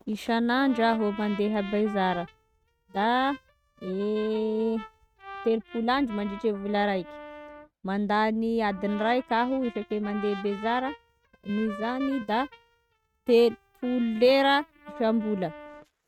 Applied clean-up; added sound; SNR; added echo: neural mask model RNNoise.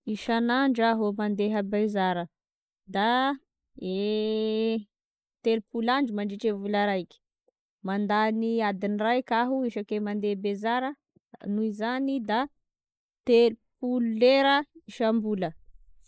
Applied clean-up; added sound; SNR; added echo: neural mask model Resemble Enhance denoiser.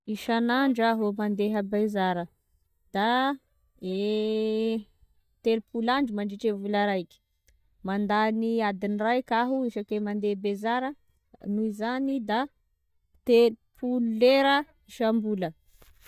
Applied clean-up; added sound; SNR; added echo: neural mask model DeepFilterNet 3.